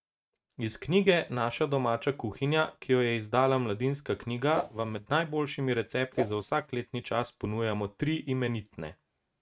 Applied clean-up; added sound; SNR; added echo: neural mask model RNNoise.